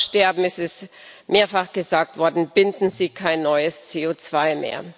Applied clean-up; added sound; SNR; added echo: none; none; none; none.